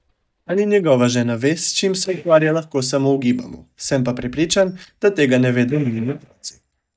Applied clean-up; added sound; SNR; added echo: neural mask model DeepFilterNet 3.